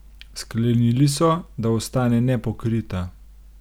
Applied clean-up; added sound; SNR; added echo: none; none; none; none.